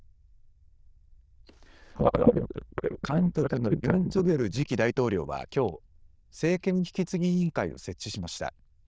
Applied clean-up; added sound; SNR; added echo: neural diffusion model UNIVERSE++.